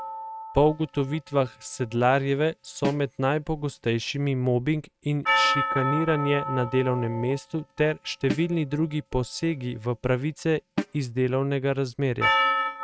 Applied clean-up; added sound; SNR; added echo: neural mask model RNNoise.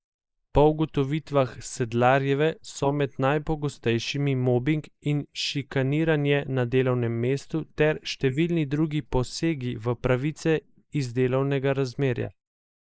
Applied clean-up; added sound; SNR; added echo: neural mask model Resemble Enhance denoiser.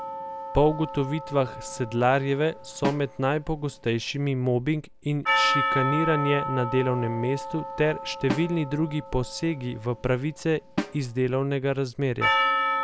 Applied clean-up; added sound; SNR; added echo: none; Percussion + Snare drum; 5 dB; none.